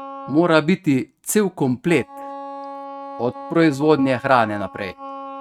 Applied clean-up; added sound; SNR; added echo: neural mask model RNNoise.